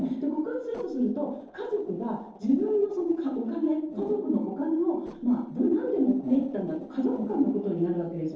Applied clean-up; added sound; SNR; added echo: neural separator model SepFormer DNS4.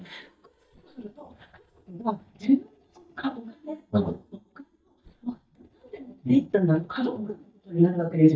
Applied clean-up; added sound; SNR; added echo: neural mask model DeepFilterNet 3.